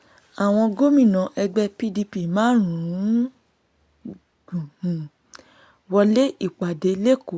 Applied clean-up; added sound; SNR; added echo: none; none; none; none.